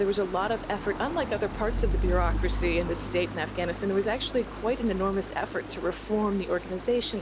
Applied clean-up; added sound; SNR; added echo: none; Stream; 4 dB; none.